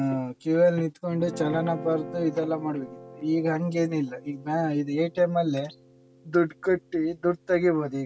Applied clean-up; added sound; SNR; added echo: none; Guitar; 17 dB; none.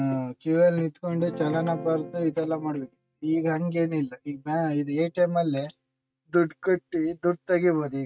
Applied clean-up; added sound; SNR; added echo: neural mask model RNNoise.